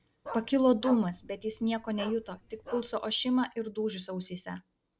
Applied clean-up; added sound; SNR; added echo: none; Bark; 14 dB; none.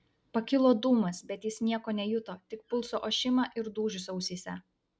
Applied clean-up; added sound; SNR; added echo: none; none; none; none.